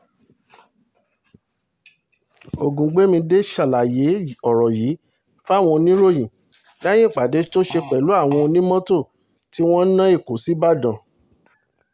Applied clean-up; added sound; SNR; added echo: none; Fart; 18 dB; none.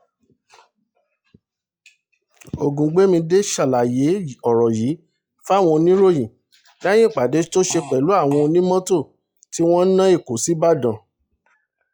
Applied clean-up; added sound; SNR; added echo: classical method log-MMSE.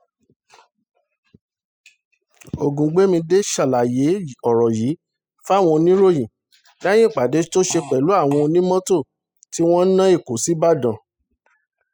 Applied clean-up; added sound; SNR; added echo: classical method spectral subtraction.